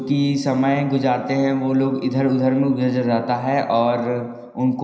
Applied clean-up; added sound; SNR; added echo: none; none; none; reverberation time 0.9 s.